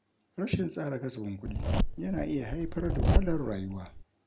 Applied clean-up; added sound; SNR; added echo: none; Zipper (clothing); -5 dB; none.